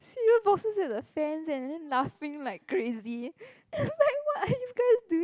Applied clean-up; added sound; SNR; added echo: none; none; none; none.